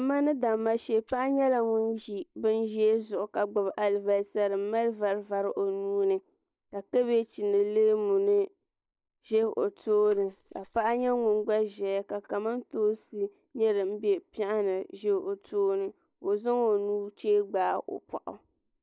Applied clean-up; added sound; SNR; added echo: neural mask model DeepFilterNet 3.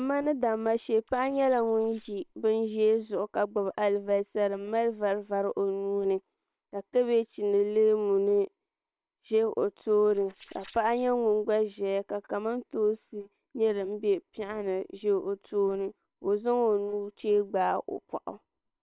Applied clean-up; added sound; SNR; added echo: neural separator model SepFormer WHAM!.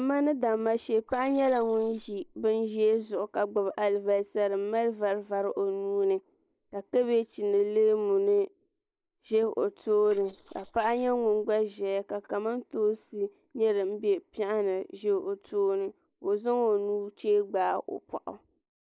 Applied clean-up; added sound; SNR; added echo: neural mask model Resemble Enhance denoiser.